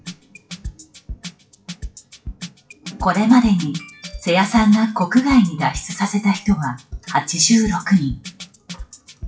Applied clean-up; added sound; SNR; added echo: classical method WPE with log-MMSE.